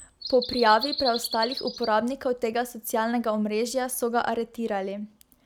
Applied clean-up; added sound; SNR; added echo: none; Bird vocalization, bird call, bird song; 12 dB; none.